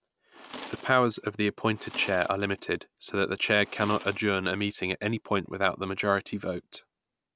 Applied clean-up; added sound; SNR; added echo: none; Tools; 17 dB; none.